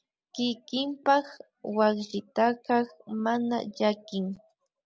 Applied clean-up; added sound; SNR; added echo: none; none; none; none.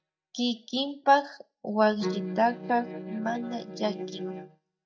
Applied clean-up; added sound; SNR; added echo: neural mask model DeepFilterNet 3.